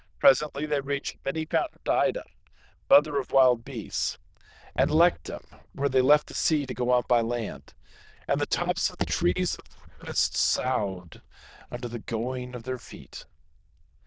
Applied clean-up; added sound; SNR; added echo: neural diffusion model UNIVERSE++.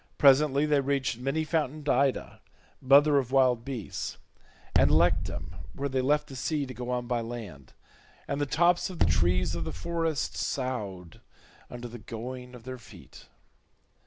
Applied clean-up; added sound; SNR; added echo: none; Bass drum; -4 dB; none.